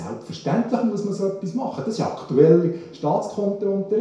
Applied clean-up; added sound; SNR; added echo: none; none; none; reverberation time 0.6 s.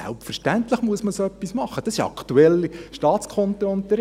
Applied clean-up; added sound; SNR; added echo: none; none; none; none.